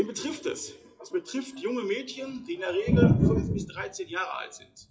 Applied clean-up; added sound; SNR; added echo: classical method WPE with log-MMSE.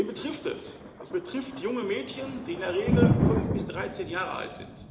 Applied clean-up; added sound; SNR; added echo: none; Thunder; -2 dB; reverberation time 0.8 s.